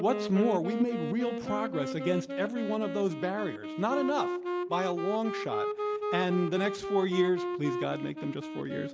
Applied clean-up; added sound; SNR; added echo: none; Wind instrument, woodwind instrument; 4 dB; none.